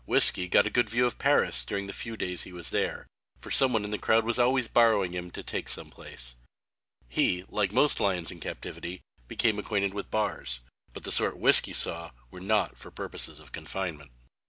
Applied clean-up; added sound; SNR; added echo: none; none; none; none.